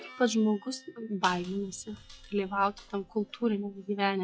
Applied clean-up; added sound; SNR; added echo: classical method log-MMSE.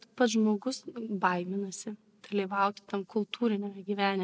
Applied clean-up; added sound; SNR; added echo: none; none; none; none.